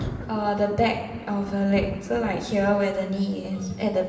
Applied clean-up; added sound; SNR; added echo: none; Thunder; 12 dB; reverberation time 1.2 s.